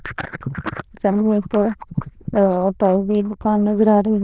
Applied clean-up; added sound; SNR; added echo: neural diffusion model UNIVERSE++.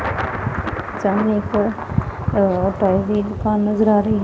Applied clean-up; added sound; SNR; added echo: none; Thunder; 11 dB; none.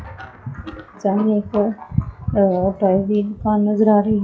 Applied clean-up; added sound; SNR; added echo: classical method log-MMSE.